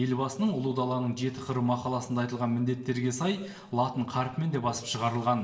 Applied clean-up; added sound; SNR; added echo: none; none; none; reverberation time 0.9 s.